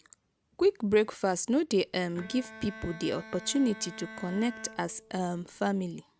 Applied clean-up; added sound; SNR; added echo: none; Bowed string instrument; 17 dB; none.